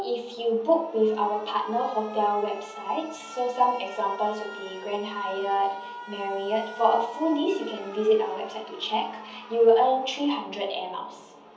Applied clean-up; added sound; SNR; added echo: none; Alarm; 18 dB; reverberation time 0.7 s.